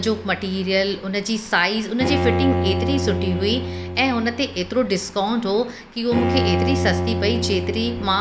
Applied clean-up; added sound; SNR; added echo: none; Bowed string instrument; 3 dB; none.